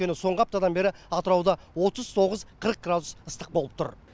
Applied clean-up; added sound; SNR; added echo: none; none; none; none.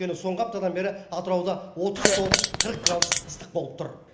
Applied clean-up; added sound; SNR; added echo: none; Fart; -5 dB; reverberation time 0.8 s.